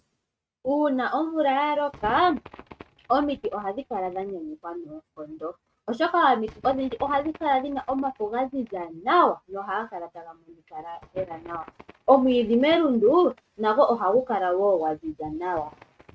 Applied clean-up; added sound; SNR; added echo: neural mask model RNNoise.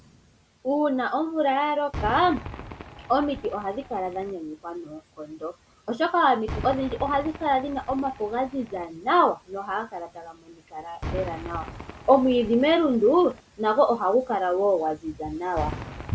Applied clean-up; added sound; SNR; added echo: none; Cheering / Fireworks; 15 dB; none.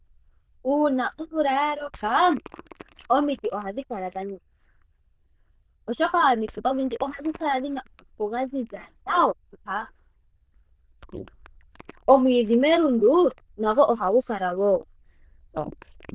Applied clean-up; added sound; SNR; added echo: neural diffusion model UNIVERSE++.